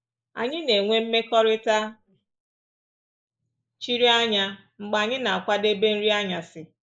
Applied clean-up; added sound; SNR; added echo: neural mask model Resemble Enhance denoiser.